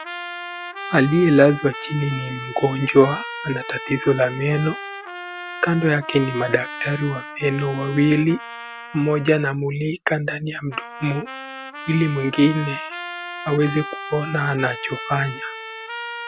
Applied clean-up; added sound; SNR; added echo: none; Trumpet; 12 dB; none.